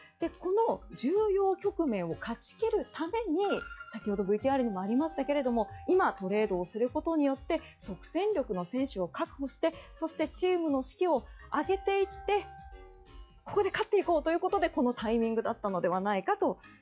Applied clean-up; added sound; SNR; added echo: classical method log-MMSE.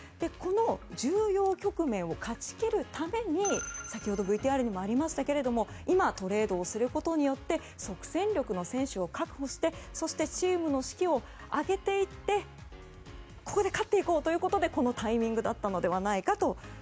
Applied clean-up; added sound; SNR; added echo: none; none; none; none.